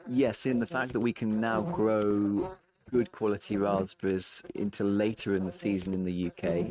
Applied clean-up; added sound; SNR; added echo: neural mask model RNNoise.